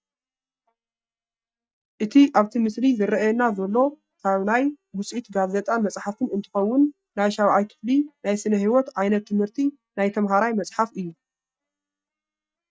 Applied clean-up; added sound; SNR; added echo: neural mask model DeepFilterNet 3.